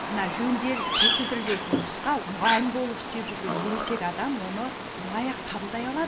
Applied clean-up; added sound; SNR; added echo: none; Dog + Bird vocalization, bird call, bird song; 0 dB; none.